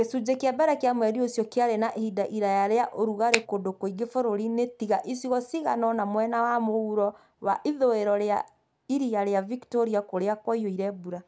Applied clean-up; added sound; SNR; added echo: none; Finger snapping; 2 dB; none.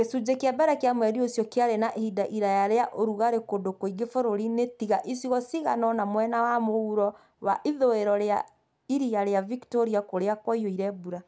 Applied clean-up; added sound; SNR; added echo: none; none; none; none.